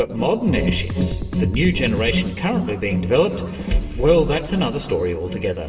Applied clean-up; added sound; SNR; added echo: none; Drum kit; 6 dB; reverberation time 1.6 s.